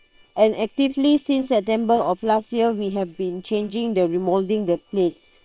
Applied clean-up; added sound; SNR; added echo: neural separator model SepFormer WHAM!.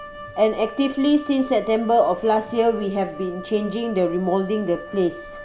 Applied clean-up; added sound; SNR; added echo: none; Wind instrument, woodwind instrument; 15 dB; none.